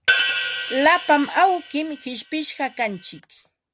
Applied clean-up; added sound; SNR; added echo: none; Hi-hat; 3 dB; none.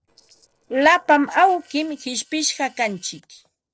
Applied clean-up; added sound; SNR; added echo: neural separator model SepFormer DNS4.